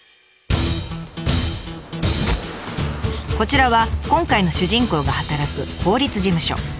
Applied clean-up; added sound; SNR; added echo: none; none; none; none.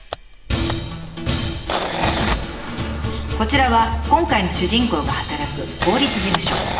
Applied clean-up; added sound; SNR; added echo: none; Camera; 8 dB; reverberation time 2.4 s.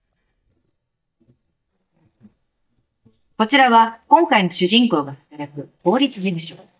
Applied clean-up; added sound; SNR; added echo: neural mask model DeepFilterNet 3.